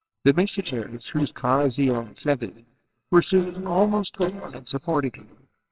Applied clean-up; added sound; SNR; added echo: neural separator model SepFormer WHAMR!.